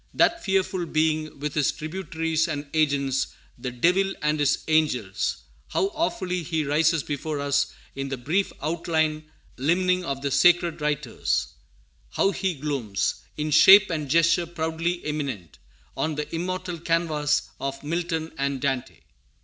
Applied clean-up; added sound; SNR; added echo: none; none; none; none.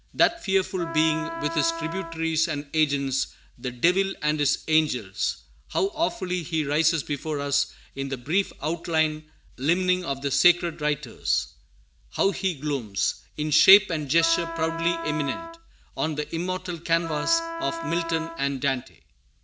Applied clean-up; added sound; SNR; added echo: none; Wind instrument, woodwind instrument; 8 dB; none.